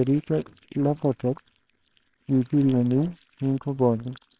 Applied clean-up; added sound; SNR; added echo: neural separator model SepFormer WHAMR!.